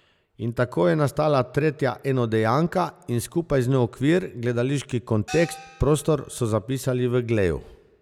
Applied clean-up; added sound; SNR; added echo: none; Gong; 17 dB; none.